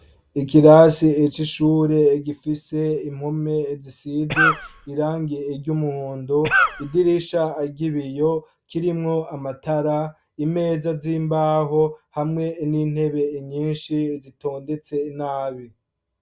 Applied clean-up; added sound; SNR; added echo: none; Cough; 0 dB; none.